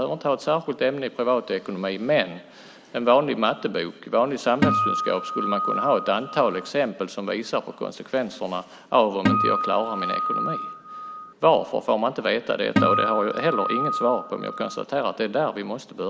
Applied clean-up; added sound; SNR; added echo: none; Acoustic guitar; 1 dB; none.